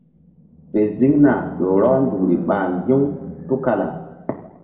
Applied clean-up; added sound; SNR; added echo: none; Animal; 14 dB; reverberation time 1.0 s.